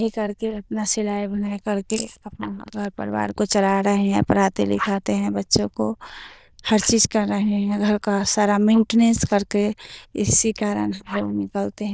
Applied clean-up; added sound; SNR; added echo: neural diffusion model UNIVERSE++.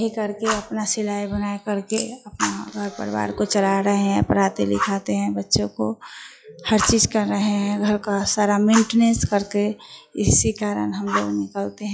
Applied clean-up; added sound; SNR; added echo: classical method log-MMSE.